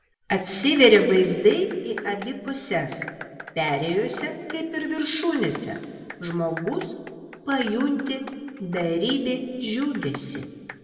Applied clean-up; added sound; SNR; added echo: none; Clapping; 16 dB; reverberation time 1.8 s.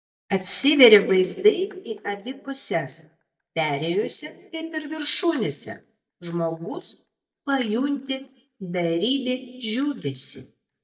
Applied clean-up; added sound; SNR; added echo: neural mask model DeepFilterNet 3.